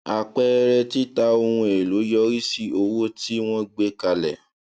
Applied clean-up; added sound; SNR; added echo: none; none; none; none.